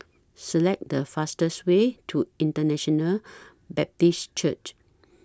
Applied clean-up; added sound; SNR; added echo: none; none; none; none.